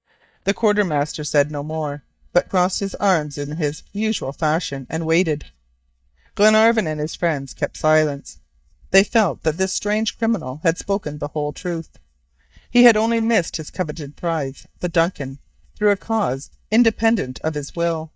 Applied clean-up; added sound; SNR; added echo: neural mask model DeepFilterNet 3.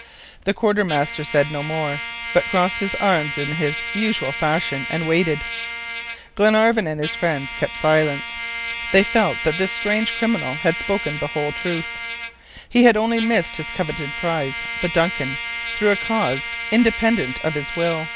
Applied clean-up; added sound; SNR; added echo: none; Trumpet; 8 dB; none.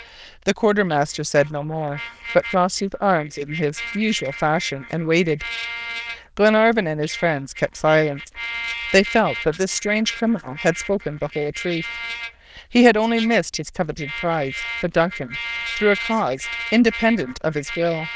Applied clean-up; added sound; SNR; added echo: neural diffusion model UNIVERSE++.